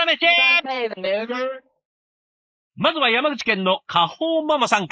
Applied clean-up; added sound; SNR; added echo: neural mask model Resemble Enhance denoiser.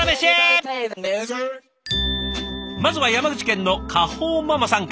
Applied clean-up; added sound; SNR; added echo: none; none; none; none.